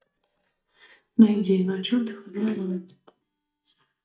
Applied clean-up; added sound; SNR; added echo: neural mask model DeepFilterNet 3.